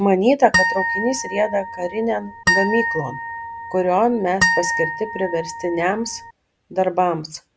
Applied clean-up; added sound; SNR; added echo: none; Harp; 3 dB; none.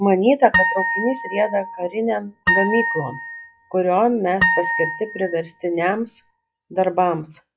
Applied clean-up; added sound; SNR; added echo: classical method log-MMSE.